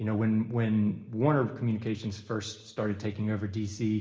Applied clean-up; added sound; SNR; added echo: none; none; none; reverberation time 1.2 s.